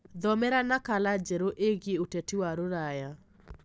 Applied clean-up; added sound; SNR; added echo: none; none; none; none.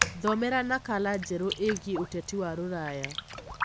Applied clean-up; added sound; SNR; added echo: none; Raindrop; 5 dB; none.